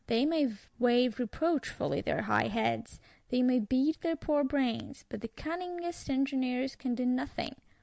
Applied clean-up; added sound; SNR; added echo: none; none; none; none.